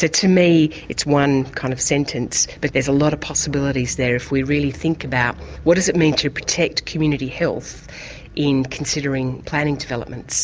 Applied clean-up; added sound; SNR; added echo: none; none; none; none.